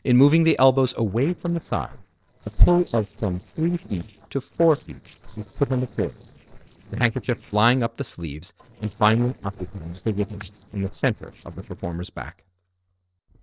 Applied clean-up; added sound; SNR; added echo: neural separator model SepFormer DNS4.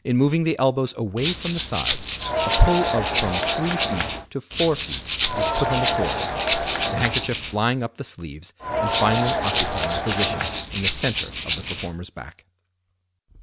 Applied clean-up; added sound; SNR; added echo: none; Crowd + Rattle (instrument); -1 dB; none.